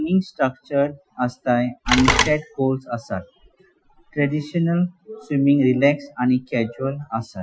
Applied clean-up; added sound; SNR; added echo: classical method Wiener filter.